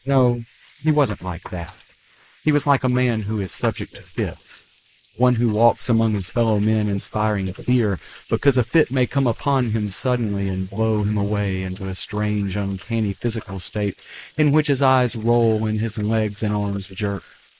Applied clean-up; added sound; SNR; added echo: neural mask model Resemble Enhance denoiser.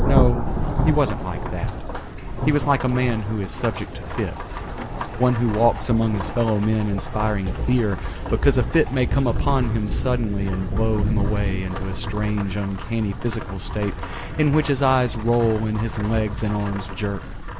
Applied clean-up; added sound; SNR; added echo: none; Rain / Thunderstorm; 2 dB; none.